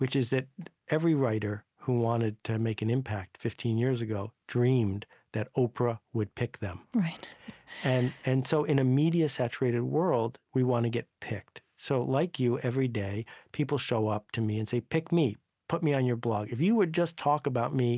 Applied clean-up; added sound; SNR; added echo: none; none; none; none.